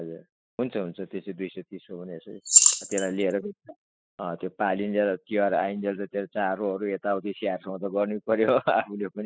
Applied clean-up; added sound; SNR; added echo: classical method spectral subtraction.